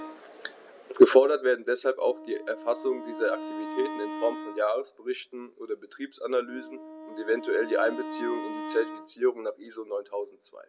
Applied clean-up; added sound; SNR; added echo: none; Wind instrument, woodwind instrument; 13 dB; none.